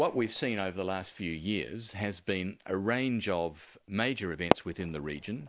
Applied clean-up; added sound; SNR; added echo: none; Fireworks; 7 dB; none.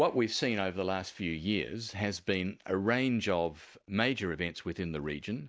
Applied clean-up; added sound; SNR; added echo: none; none; none; none.